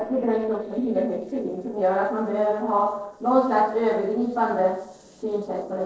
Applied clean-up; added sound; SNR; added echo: neural separator model SepFormer DNS4.